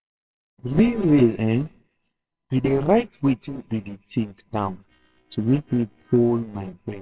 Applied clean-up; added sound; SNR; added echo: neural separator model SepFormer WHAMR!.